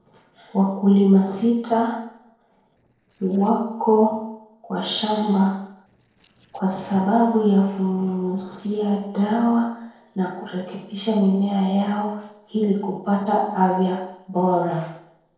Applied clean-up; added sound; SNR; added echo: neural separator model SepFormer DNS4.